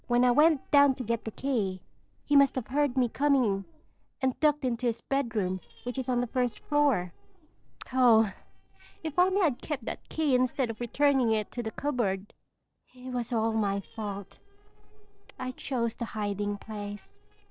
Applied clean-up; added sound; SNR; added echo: neural separator model SepFormer DNS4.